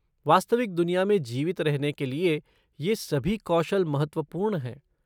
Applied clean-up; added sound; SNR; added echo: none; none; none; none.